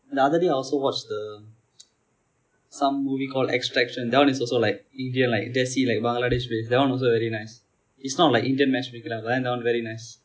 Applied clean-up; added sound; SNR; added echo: none; none; none; none.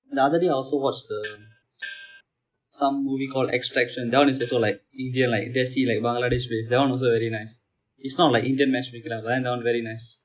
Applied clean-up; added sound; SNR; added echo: neural mask model RNNoise.